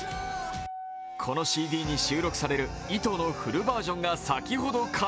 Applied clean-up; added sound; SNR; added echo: none; Wind instrument, woodwind instrument; 12 dB; none.